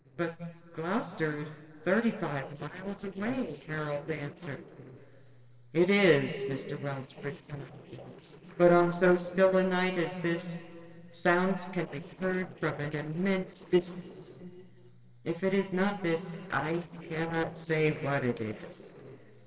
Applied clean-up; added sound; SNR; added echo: neural separator model SepFormer DNS4.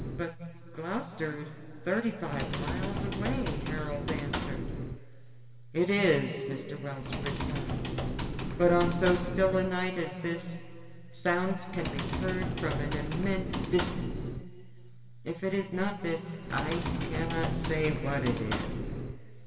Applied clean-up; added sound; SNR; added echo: none; Typing; 4 dB; reverberation time 2.5 s.